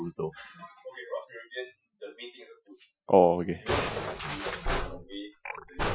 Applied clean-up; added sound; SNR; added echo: classical method Wiener filter.